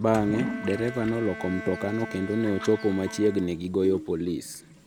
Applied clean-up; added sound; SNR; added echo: none; Bowed string instrument + Toilet flush / Liquid; 11 dB; none.